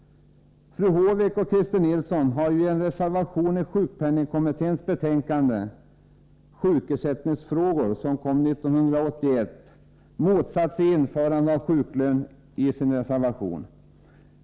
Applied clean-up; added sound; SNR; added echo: none; none; none; none.